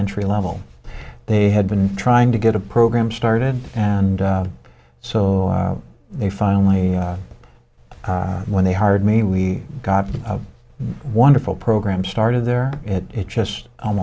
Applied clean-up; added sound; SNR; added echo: none; none; none; none.